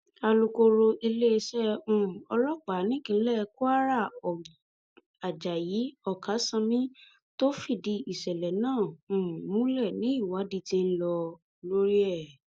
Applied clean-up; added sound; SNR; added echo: none; none; none; none.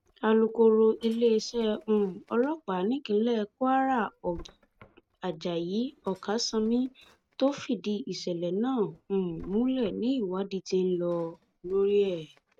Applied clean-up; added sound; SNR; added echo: neural mask model RNNoise.